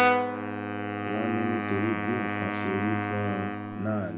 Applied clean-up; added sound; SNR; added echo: none; Brass instrument + Wind instrument, woodwind instrument; -3 dB; none.